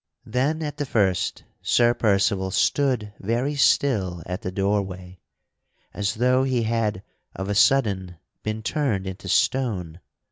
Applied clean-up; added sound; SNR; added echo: none; none; none; none.